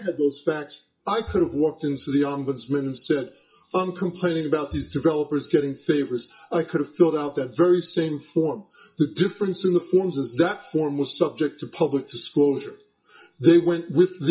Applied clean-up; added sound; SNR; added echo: classical method WPE with log-MMSE.